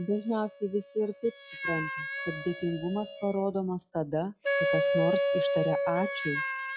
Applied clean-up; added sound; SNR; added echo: classical method log-MMSE.